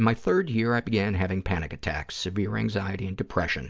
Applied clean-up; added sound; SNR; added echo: none; none; none; none.